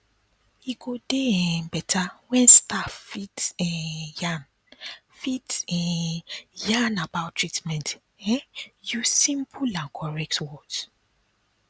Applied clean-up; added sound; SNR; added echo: none; none; none; none.